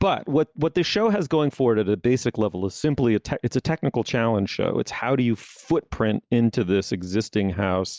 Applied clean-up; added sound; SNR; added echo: none; none; none; none.